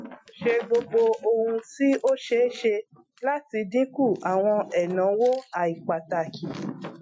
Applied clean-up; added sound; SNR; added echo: classical method Wiener filter.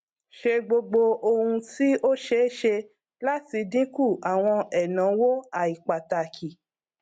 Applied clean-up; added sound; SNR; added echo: none; none; none; none.